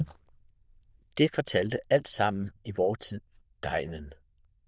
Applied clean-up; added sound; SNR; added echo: neural diffusion model UNIVERSE++.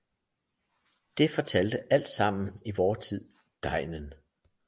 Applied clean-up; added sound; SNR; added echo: none; none; none; none.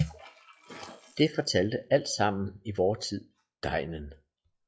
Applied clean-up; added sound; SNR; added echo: classical method log-MMSE.